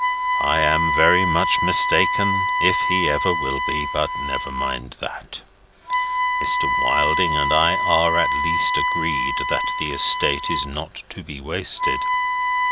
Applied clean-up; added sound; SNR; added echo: none; Wind instrument, woodwind instrument; -1 dB; none.